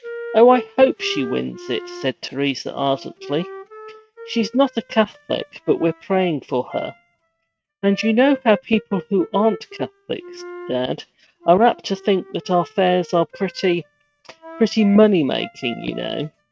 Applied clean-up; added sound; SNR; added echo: neural mask model RNNoise.